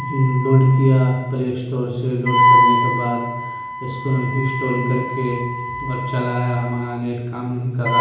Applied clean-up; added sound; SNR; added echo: none; Wind instrument, woodwind instrument; 2 dB; reverberation time 1.0 s.